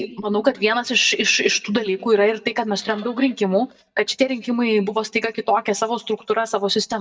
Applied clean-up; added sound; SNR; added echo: neural mask model DeepFilterNet 3.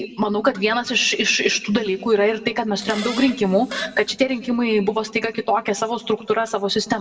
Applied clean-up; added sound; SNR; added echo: none; Fart; 12 dB; reverberation time 1.1 s.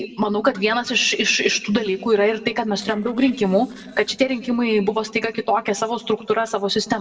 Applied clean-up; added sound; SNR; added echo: neural separator model SepFormer DNS4.